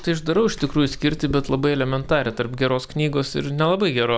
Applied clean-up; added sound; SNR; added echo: none; none; none; none.